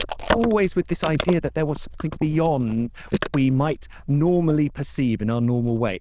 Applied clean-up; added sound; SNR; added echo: neural diffusion model UNIVERSE++.